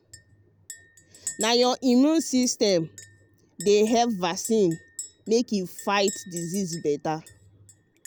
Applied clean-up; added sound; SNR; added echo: none; Chink, clink; 18 dB; none.